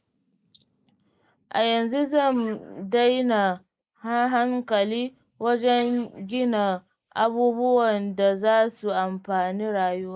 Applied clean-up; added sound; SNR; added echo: neural mask model Resemble Enhance denoiser.